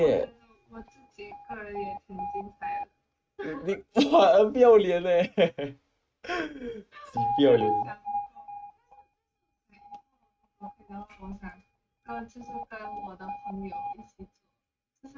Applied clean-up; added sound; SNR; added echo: neural mask model RNNoise.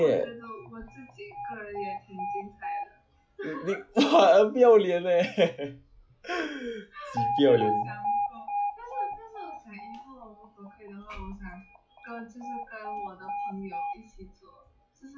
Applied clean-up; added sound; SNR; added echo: classical method log-MMSE.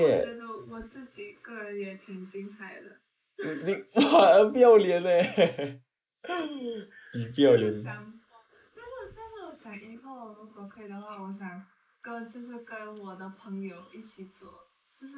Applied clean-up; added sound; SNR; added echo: neural mask model Resemble Enhance denoiser.